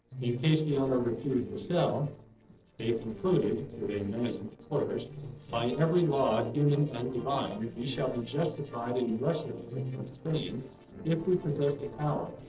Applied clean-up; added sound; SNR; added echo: neural separator model SepFormer DNS4.